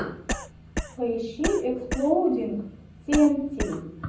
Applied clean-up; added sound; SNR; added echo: none; Cough; 7 dB; reverberation time 0.6 s.